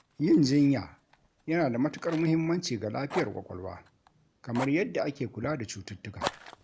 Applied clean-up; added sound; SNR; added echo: none; Fire; 15 dB; none.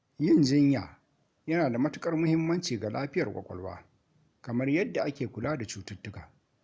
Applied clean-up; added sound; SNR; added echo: none; none; none; none.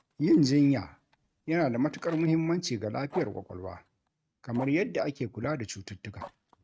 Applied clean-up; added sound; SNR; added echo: neural mask model RNNoise.